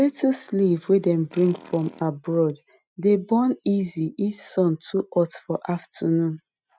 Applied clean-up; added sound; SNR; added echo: neural mask model RNNoise.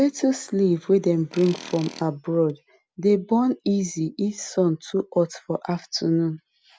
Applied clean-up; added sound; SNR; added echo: none; Tools; 19 dB; none.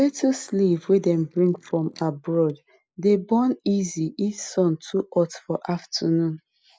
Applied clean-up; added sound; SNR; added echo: neural mask model Resemble Enhance denoiser.